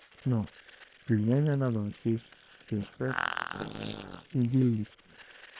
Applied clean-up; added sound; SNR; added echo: neural separator model SepFormer WHAM!.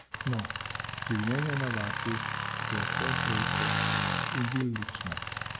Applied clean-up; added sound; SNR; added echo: none; Tools; -2 dB; none.